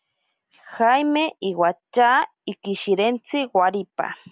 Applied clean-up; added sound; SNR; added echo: none; none; none; none.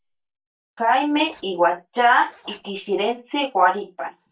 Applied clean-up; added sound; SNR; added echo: neural mask model DeepFilterNet 3.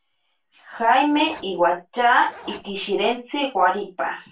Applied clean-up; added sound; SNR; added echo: none; Zipper (clothing); 19 dB; reverberation time 0.2 s.